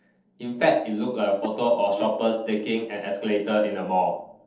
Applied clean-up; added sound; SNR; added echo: neural separator model SepFormer DNS4.